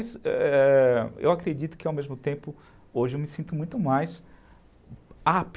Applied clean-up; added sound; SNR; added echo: none; none; none; none.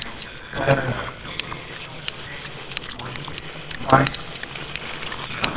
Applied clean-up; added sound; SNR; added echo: neural separator model SepFormer WHAMR!.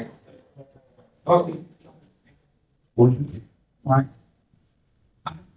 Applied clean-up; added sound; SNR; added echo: neural mask model DeepFilterNet 3.